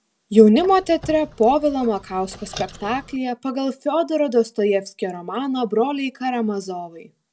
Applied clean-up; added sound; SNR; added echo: none; Squeak; 19 dB; none.